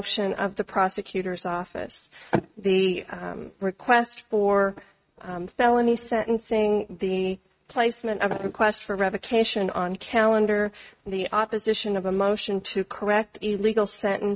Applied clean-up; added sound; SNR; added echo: neural mask model RNNoise.